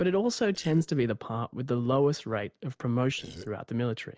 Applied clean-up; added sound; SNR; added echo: neural separator model SepFormer DNS4.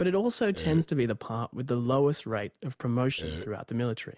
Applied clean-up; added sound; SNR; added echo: none; Burping, eructation; 9 dB; none.